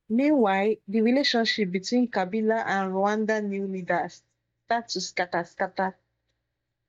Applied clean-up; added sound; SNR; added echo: neural mask model DeepFilterNet 3.